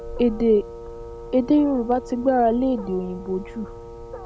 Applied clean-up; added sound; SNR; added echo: none; Wind instrument, woodwind instrument + Wild animals; 13 dB; none.